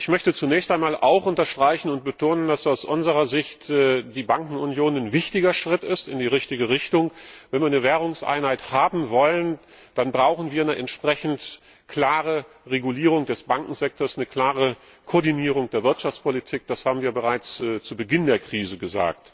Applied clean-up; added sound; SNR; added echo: none; none; none; none.